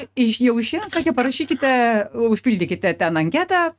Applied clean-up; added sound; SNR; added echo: neural mask model RNNoise.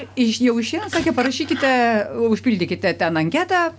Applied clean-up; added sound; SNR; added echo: none; Glass; 17 dB; none.